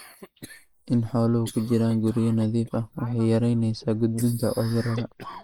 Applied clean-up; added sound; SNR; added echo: neural mask model Resemble Enhance denoiser.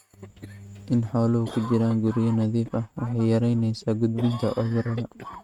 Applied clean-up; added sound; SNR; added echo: neural mask model RNNoise.